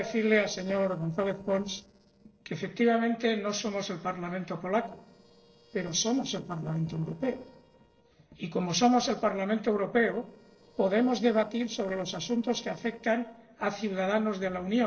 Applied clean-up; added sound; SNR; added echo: neural separator model SepFormer DNS4.